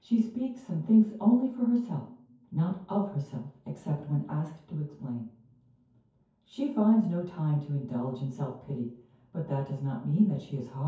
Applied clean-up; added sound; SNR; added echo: none; none; none; reverberation time 0.6 s.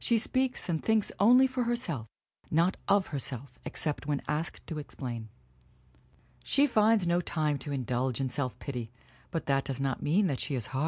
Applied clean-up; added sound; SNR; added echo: none; none; none; none.